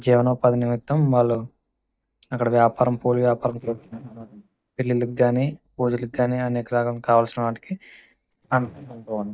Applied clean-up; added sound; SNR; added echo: neural mask model DeepFilterNet 3.